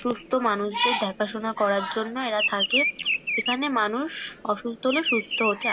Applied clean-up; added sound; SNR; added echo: none; Bird vocalization, bird call, bird song; 4 dB; none.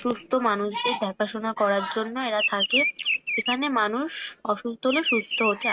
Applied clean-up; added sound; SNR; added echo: neural mask model RNNoise.